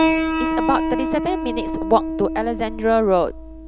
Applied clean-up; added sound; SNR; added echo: none; Piano; 1 dB; none.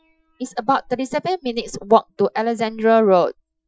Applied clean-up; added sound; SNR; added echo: classical method Wiener filter.